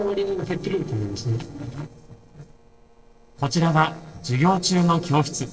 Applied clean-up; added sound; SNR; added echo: neural separator model SepFormer DNS4.